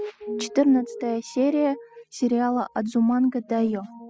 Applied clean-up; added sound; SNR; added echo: classical method spectral subtraction.